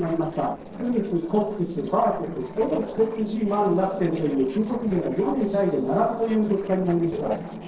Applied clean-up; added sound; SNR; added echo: neural separator model SepFormer DNS4.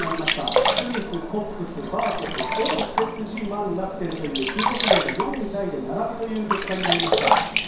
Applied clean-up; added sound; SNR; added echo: none; Sink (filling or washing); -2 dB; reverberation time 0.7 s.